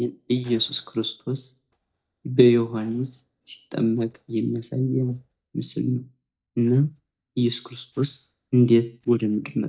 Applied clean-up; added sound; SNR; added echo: neural mask model DeepFilterNet 3.